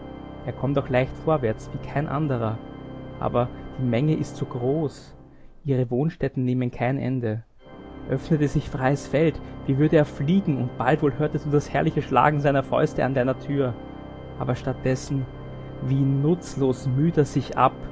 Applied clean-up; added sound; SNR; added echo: none; Organ; 14 dB; none.